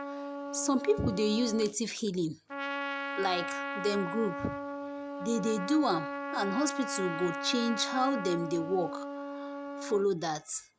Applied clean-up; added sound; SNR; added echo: none; Trumpet; 6 dB; none.